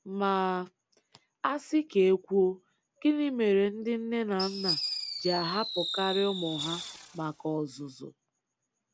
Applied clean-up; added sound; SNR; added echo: none; Fireworks; 6 dB; none.